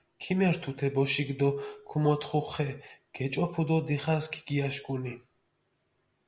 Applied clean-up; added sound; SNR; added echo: none; none; none; none.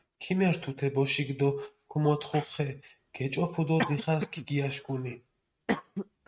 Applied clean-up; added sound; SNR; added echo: neural mask model RNNoise.